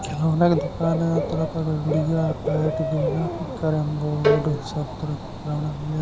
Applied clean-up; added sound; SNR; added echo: none; Bird / Dog + Bowed string instrument; 4 dB; none.